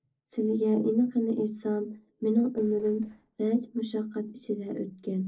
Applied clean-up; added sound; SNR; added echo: neural separator model SepFormer DNS4.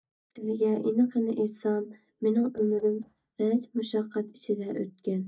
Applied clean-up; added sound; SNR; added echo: neural mask model DeepFilterNet 3.